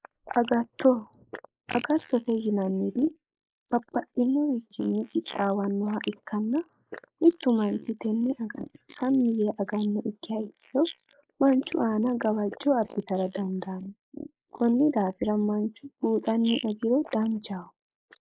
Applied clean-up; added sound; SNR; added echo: neural mask model Resemble Enhance denoiser.